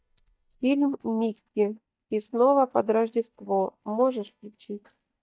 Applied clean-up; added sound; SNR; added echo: neural mask model DeepFilterNet 3.